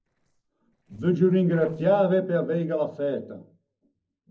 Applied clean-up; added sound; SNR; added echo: neural separator model SepFormer DNS4.